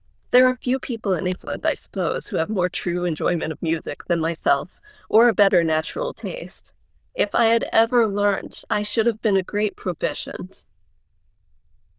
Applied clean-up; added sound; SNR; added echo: neural diffusion model UNIVERSE++.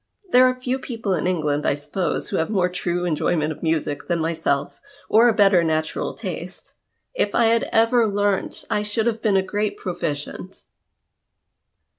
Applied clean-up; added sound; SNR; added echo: none; none; none; none.